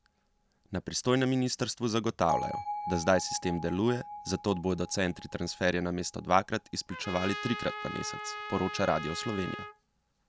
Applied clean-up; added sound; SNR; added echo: none; Trumpet + Bell; 10 dB; none.